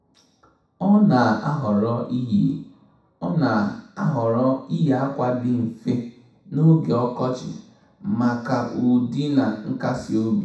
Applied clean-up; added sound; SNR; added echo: none; none; none; reverberation time 0.7 s.